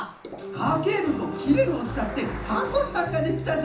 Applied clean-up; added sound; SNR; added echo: none; Cricket; 18 dB; reverberation time 0.7 s.